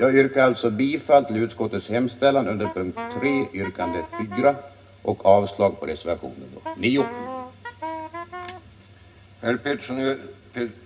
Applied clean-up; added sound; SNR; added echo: none; Wind instrument, woodwind instrument; 11 dB; reverberation time 0.4 s.